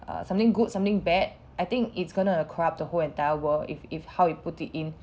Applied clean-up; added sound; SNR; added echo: none; none; none; none.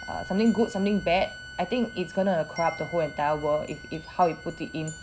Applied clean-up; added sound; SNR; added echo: none; Bowed string instrument + Wind chime; 16 dB; none.